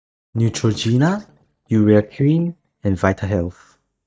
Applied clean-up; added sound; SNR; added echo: neural mask model DeepFilterNet 3.